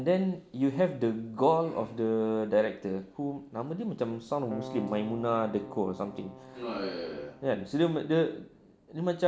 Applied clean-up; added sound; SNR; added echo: none; Keyboard (musical); 16 dB; none.